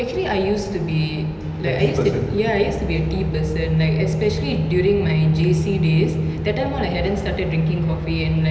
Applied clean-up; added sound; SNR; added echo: none; none; none; none.